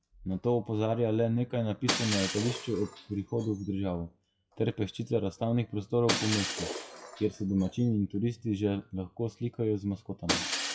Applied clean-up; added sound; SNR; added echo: classical method WPE with log-MMSE.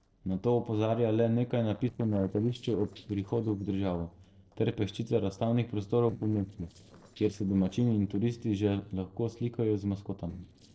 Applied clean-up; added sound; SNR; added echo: neural separator model SepFormer DNS4.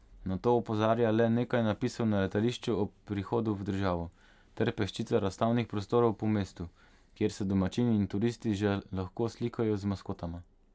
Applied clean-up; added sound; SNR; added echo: none; none; none; none.